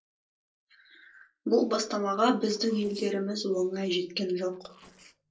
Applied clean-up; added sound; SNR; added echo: neural separator model SepFormer DNS4.